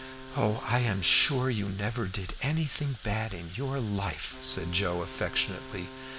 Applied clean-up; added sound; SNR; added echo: none; Wind instrument, woodwind instrument; 20 dB; none.